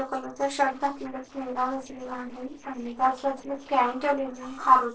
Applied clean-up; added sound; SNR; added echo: neural separator model SepFormer DNS4.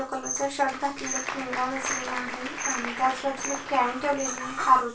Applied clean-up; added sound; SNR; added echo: none; Applause; 9 dB; reverberation time 0.2 s.